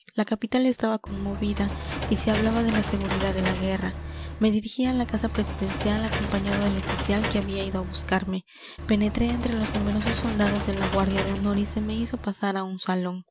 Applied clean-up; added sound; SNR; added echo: none; Engine / Mechanisms; 4 dB; none.